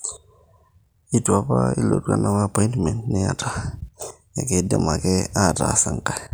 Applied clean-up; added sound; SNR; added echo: none; none; none; none.